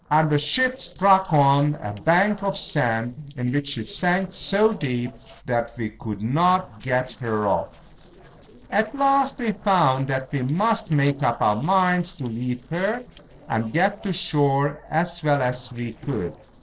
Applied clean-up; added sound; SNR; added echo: neural separator model SepFormer DNS4.